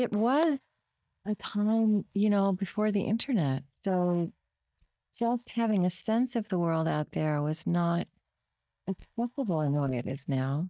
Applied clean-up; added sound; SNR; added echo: neural mask model DeepFilterNet 3.